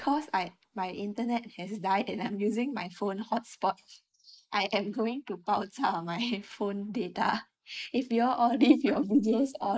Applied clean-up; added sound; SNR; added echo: neural mask model Resemble Enhance denoiser.